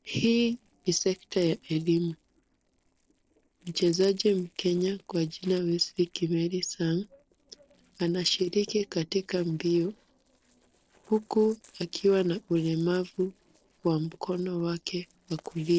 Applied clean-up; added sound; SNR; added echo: neural separator model SepFormer DNS4.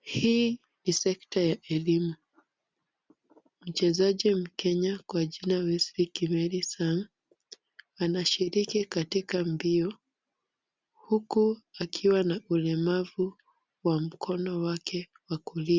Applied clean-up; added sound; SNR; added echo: none; none; none; none.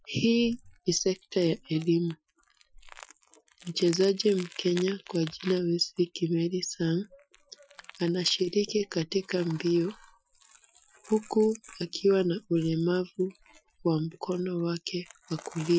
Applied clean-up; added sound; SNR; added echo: classical method Wiener filter.